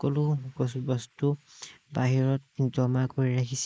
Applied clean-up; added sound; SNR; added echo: neural mask model Resemble Enhance denoiser.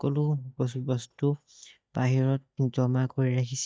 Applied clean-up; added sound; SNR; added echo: neural mask model DeepFilterNet 3.